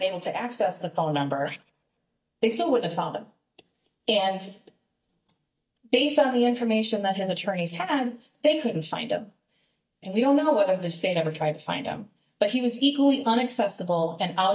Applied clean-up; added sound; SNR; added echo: neural mask model DeepFilterNet 3.